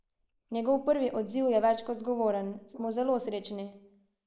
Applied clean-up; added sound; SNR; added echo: neural mask model Resemble Enhance denoiser.